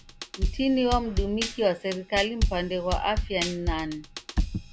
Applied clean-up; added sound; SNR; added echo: none; Drum kit; 2 dB; none.